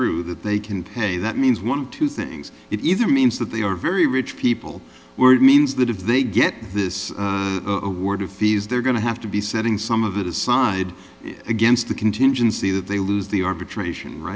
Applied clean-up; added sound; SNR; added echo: none; none; none; none.